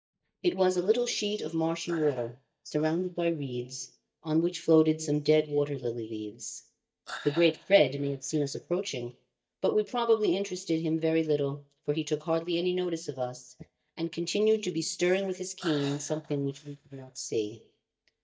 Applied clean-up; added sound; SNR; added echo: neural mask model DeepFilterNet 3.